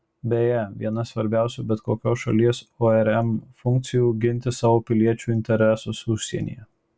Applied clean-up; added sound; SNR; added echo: none; none; none; none.